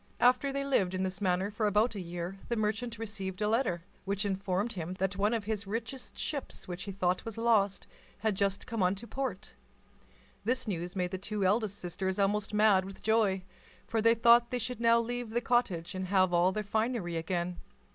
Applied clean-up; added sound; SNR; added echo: none; none; none; none.